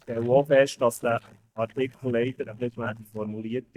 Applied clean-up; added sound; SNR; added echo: neural mask model DeepFilterNet 3.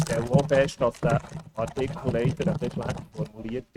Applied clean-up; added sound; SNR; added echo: neural mask model RNNoise.